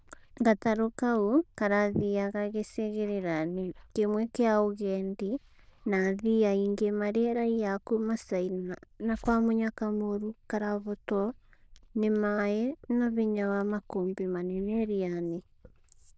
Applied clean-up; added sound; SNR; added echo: neural diffusion model UNIVERSE++.